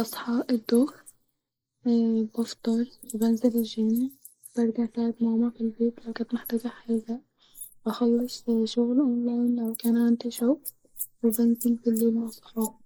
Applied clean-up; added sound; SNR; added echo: neural mask model Resemble Enhance denoiser.